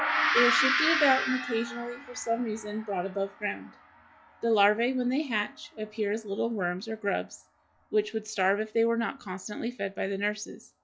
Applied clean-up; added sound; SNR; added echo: classical method log-MMSE.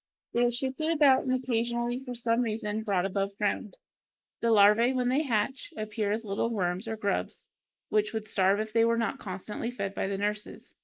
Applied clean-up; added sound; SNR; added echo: neural mask model Resemble Enhance denoiser.